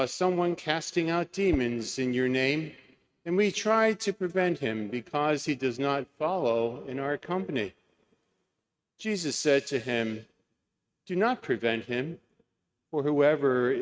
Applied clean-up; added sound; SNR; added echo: neural mask model RNNoise.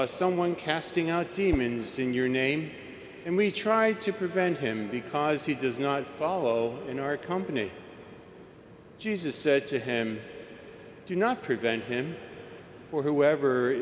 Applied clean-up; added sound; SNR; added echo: none; Whoosh, swoosh, swish; 6 dB; none.